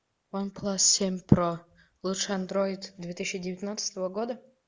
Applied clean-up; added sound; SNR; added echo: none; none; none; none.